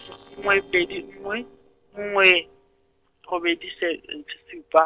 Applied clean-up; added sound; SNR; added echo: neural separator model SepFormer DNS4.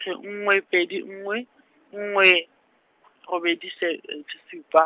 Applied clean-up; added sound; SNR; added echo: none; none; none; none.